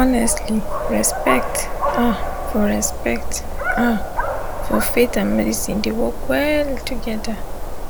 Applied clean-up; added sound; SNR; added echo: none; Dog; 1 dB; none.